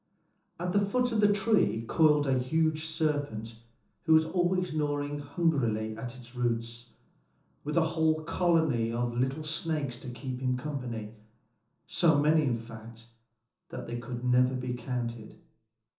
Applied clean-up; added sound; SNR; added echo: none; none; none; reverberation time 0.6 s.